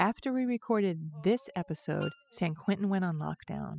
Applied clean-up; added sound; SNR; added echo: classical method spectral subtraction.